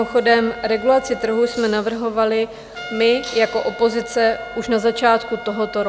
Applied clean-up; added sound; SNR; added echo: none; Trumpet; 16 dB; none.